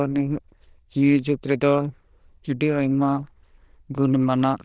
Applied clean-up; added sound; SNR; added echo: neural diffusion model UNIVERSE++.